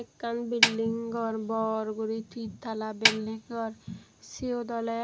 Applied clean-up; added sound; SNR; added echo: none; Snare drum; -3 dB; none.